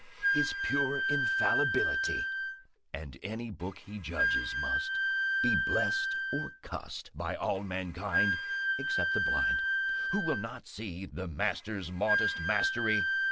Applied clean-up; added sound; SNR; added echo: none; Wind instrument, woodwind instrument; -4 dB; none.